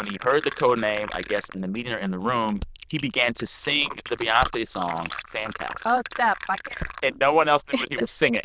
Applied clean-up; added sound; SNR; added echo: neural diffusion model UNIVERSE++.